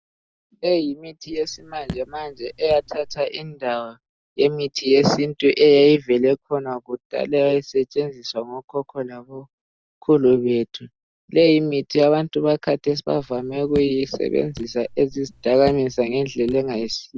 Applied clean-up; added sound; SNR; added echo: none; Raindrop / Drip; 18 dB; none.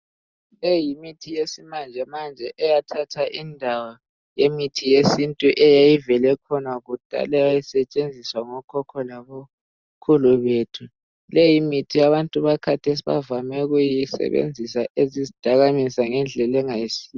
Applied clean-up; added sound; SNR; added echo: none; none; none; none.